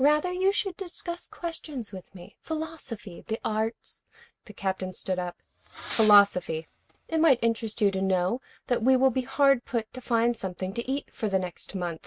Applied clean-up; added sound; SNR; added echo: neural mask model RNNoise.